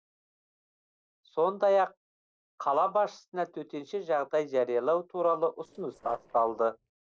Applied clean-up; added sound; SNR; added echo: neural separator model SepFormer DNS4.